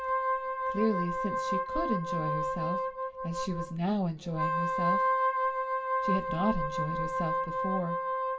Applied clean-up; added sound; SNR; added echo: none; Wind instrument, woodwind instrument; -3 dB; reverberation time 0.3 s.